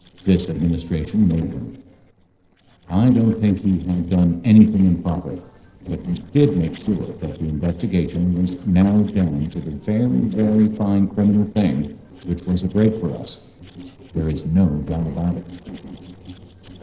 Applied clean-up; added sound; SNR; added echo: neural separator model SepFormer DNS4.